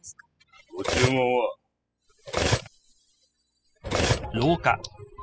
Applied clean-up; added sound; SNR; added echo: classical method spectral subtraction.